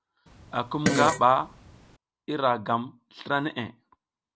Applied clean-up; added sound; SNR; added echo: none; Fart; 3 dB; none.